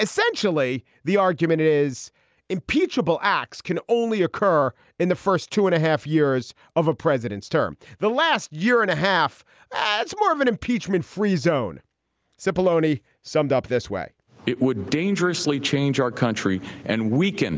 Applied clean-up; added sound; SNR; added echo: none; none; none; none.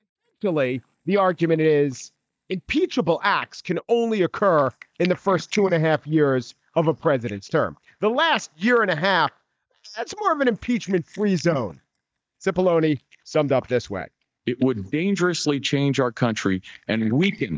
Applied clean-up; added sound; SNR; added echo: neural mask model DeepFilterNet 3.